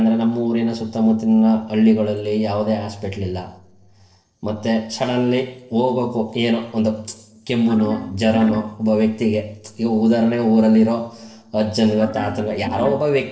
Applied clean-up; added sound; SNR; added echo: neural separator model SepFormer DNS4.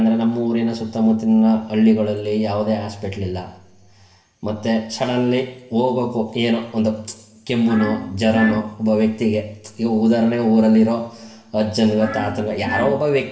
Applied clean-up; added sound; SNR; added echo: none; Glass; 8 dB; reverberation time 1.6 s.